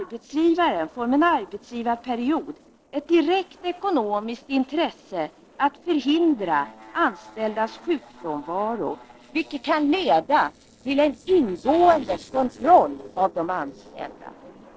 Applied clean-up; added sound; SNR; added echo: neural separator model SepFormer DNS4.